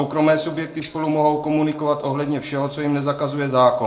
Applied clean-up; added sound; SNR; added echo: neural separator model SepFormer DNS4.